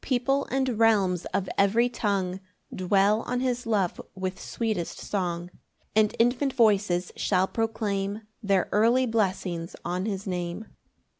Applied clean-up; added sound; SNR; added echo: none; none; none; none.